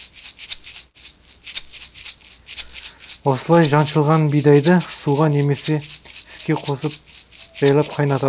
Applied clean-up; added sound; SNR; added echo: none; Rattle (instrument); 16 dB; none.